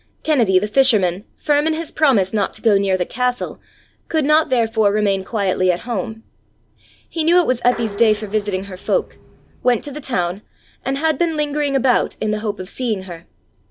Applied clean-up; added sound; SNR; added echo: none; Dishes, pots, and pans; 17 dB; none.